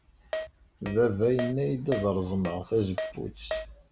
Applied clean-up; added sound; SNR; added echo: none; Keyboard (musical); 9 dB; none.